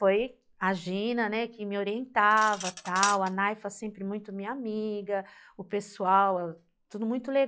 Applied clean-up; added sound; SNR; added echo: classical method log-MMSE.